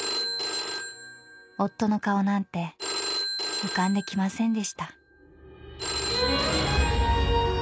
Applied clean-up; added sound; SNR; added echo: none; Telephone; 6 dB; none.